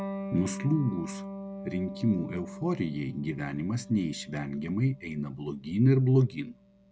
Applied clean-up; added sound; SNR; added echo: none; Electric guitar; 12 dB; none.